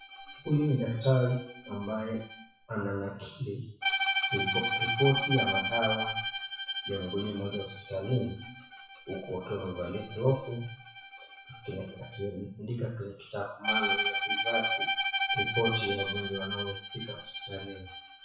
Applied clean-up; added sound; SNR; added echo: classical method WPE with log-MMSE.